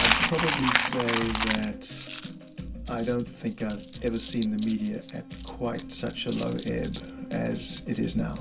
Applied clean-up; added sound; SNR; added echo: none; Coin (dropping); 3 dB; reverberation time 0.2 s.